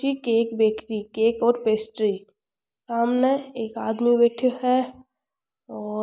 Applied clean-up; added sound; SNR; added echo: none; none; none; none.